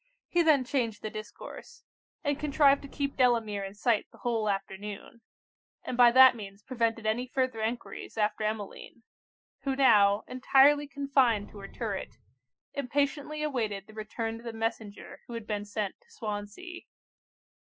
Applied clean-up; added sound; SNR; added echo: classical method Wiener filter.